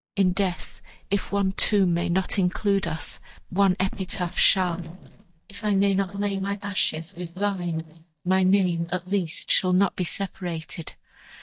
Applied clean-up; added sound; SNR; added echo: neural mask model DeepFilterNet 3.